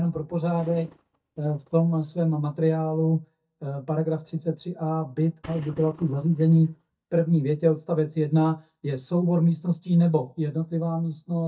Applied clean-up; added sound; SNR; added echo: neural mask model DeepFilterNet 3.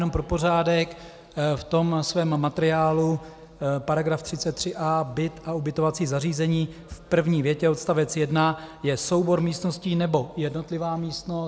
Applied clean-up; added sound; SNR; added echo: none; none; none; none.